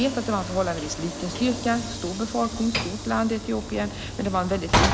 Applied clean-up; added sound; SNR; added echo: none; Sliding door / Train; 3 dB; none.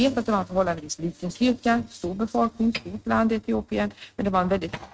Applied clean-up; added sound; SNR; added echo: neural mask model RNNoise.